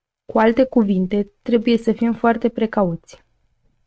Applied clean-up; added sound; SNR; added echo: neural mask model RNNoise.